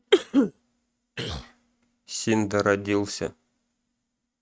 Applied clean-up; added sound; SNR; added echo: neural mask model RNNoise.